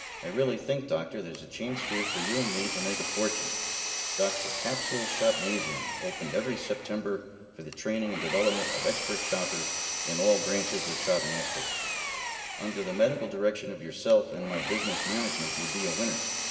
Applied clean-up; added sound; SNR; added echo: none; Engine; 3 dB; reverberation time 2.8 s.